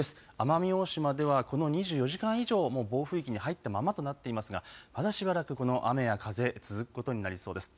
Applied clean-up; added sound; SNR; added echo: none; none; none; none.